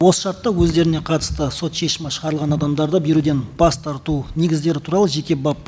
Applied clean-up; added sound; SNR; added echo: none; none; none; none.